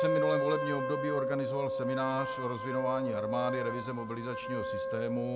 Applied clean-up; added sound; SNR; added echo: none; Wind instrument, woodwind instrument; -1 dB; none.